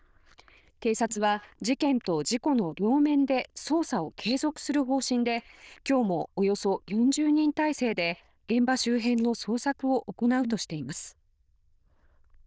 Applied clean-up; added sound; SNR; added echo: neural diffusion model UNIVERSE++.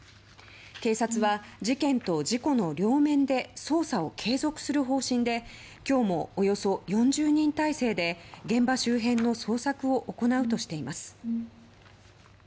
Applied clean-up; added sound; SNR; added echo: none; Brass instrument; 8 dB; none.